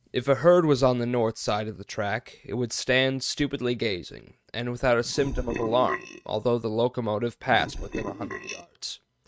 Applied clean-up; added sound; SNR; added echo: neural mask model RNNoise.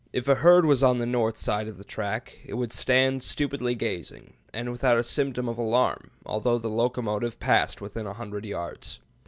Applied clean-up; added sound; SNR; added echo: none; none; none; none.